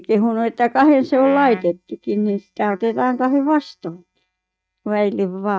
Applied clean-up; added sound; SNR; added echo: neural mask model DeepFilterNet 3.